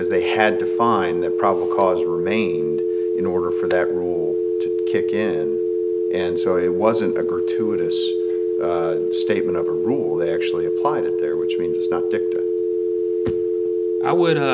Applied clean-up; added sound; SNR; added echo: none; Telephone; -4 dB; reverberation time 0.4 s.